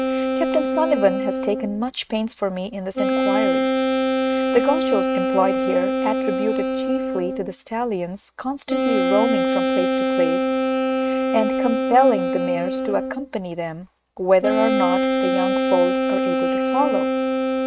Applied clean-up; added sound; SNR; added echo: neural mask model RNNoise.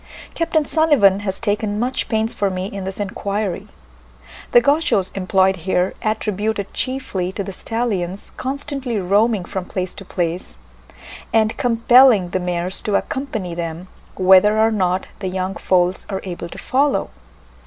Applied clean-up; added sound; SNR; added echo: none; none; none; none.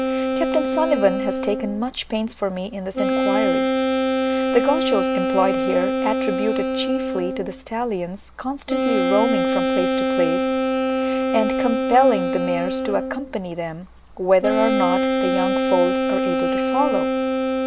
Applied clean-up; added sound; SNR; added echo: none; Wind instrument, woodwind instrument; -2 dB; none.